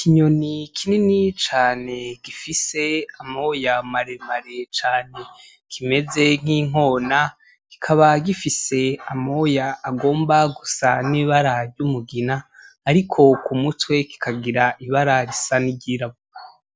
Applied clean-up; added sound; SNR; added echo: none; none; none; none.